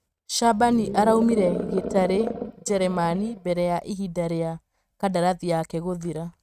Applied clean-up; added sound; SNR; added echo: neural mask model RNNoise.